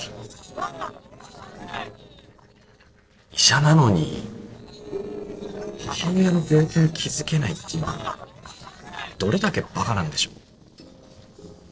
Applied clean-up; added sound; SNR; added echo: neural separator model SepFormer DNS4.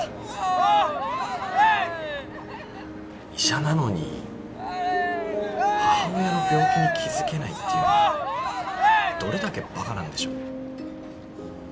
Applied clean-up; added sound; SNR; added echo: none; Cheering; -5 dB; none.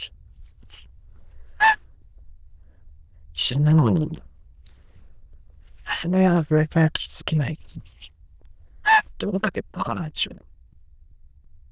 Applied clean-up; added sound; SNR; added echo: neural diffusion model UNIVERSE++.